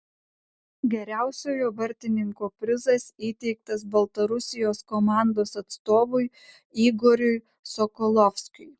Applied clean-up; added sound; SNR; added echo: none; none; none; none.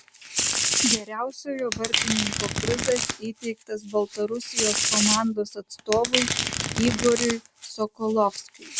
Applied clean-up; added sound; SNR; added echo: none; Domestic sounds, home sounds; 0 dB; none.